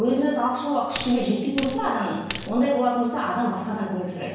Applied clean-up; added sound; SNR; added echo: none; Coin (dropping); 0 dB; reverberation time 1.0 s.